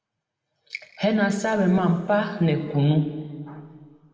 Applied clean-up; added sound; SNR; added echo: none; none; none; reverberation time 2.0 s.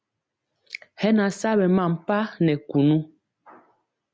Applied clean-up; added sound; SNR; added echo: none; none; none; none.